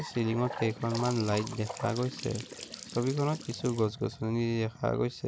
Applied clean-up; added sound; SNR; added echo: none; Trickle, dribble / Bathtub (filling or washing) / Sink (filling or washing) / Gurgling; 12 dB; none.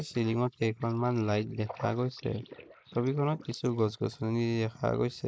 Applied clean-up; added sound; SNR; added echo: neural mask model Resemble Enhance denoiser.